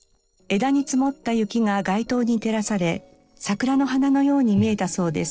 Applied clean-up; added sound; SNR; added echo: neural separator model SepFormer DNS4.